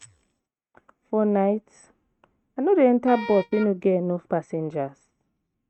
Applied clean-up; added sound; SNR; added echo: neural mask model RNNoise.